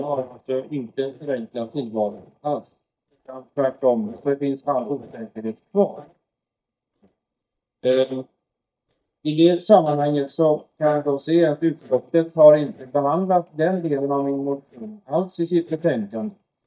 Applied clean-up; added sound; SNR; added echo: neural mask model DeepFilterNet 3.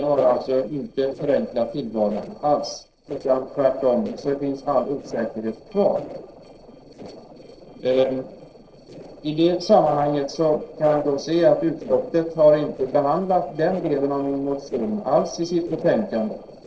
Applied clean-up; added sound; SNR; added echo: neural separator model SepFormer DNS4.